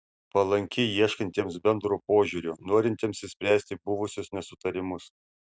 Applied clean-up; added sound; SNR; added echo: none; none; none; none.